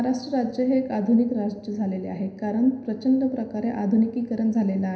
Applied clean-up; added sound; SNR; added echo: none; none; none; reverberation time 0.9 s.